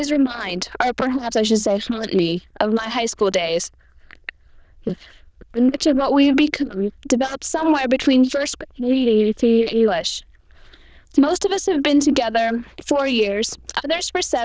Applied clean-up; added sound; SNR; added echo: neural diffusion model UNIVERSE++.